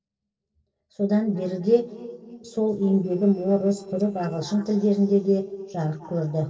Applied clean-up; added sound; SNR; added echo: neural separator model SepFormer DNS4.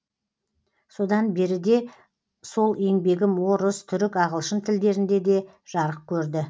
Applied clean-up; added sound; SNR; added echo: none; none; none; none.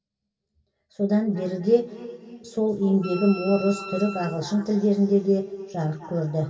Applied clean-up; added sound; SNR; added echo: none; Wind instrument, woodwind instrument; 15 dB; reverberation time 2.9 s.